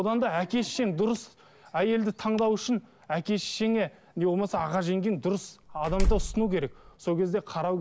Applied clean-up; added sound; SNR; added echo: none; Slam; 0 dB; none.